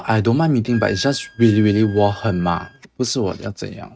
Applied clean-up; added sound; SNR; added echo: neural mask model RNNoise.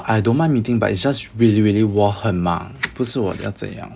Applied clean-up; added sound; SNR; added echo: none; none; none; none.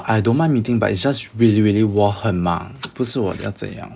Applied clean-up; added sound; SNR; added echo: neural mask model Resemble Enhance denoiser.